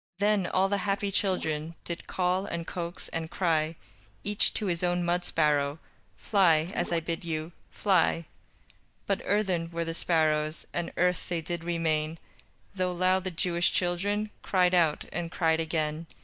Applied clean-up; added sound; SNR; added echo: neural mask model DeepFilterNet 3.